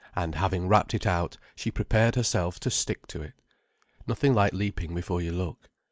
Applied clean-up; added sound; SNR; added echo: none; none; none; none.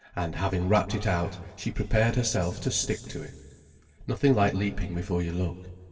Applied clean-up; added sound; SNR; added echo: none; none; none; reverberation time 2.6 s.